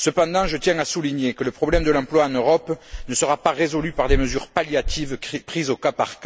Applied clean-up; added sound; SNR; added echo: none; none; none; none.